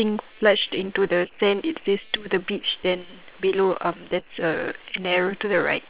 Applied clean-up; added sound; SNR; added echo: neural separator model SepFormer WHAM!.